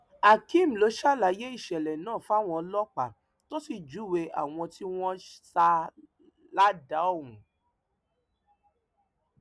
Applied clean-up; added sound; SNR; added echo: none; none; none; none.